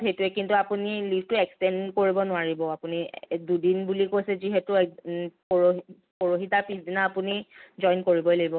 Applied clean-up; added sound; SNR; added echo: none; none; none; none.